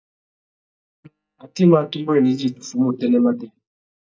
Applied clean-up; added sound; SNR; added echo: neural mask model DeepFilterNet 3.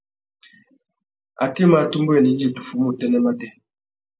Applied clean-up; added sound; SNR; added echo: none; none; none; none.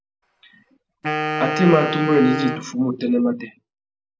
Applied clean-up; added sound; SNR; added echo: none; Wind instrument, woodwind instrument; 5 dB; none.